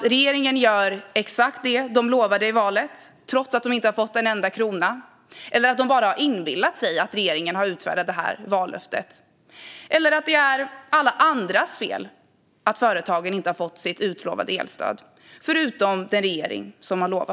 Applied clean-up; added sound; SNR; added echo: none; none; none; none.